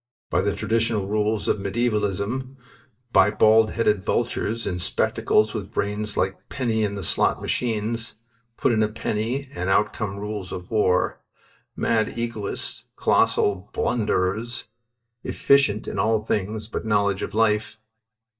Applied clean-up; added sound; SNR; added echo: neural mask model DeepFilterNet 3.